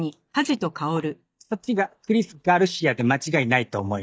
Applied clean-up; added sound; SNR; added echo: neural mask model DeepFilterNet 3.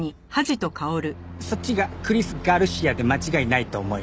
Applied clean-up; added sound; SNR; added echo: none; none; none; none.